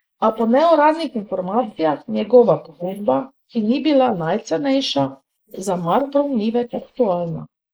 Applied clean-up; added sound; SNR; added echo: neural mask model Resemble Enhance denoiser.